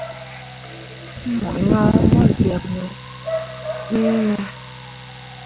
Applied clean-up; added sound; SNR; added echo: none; Bark / Motor vehicle (road) / Siren + Domestic sounds, home sounds; 11 dB; none.